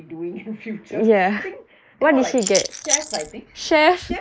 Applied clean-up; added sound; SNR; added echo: neural mask model Resemble Enhance denoiser.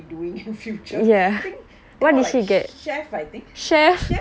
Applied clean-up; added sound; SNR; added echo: none; none; none; none.